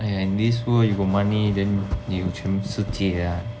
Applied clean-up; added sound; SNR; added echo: none; none; none; none.